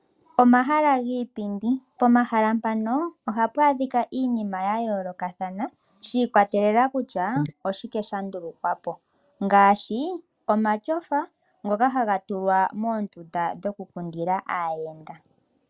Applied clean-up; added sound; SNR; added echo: none; none; none; none.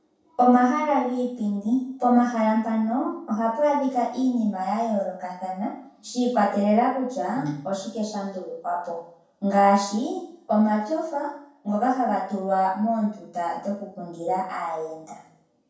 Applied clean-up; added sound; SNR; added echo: none; none; none; reverberation time 0.6 s.